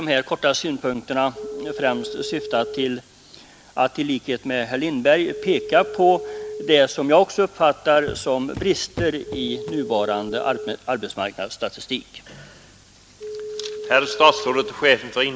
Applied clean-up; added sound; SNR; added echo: none; Walk, footsteps + Telephone; 13 dB; none.